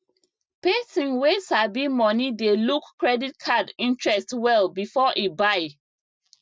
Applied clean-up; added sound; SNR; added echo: none; none; none; none.